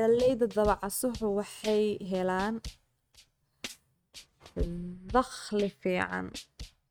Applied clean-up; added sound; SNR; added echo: neural mask model RNNoise.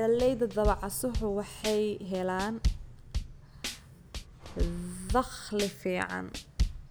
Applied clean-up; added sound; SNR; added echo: none; Drum / Drum kit; 4 dB; none.